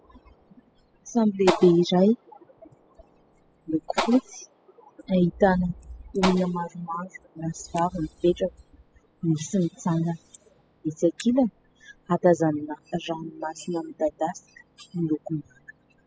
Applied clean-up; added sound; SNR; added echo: classical method spectral subtraction.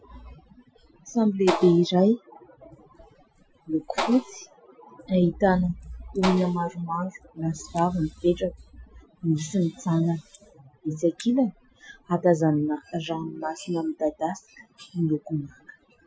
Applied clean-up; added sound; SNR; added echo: classical method Wiener filter.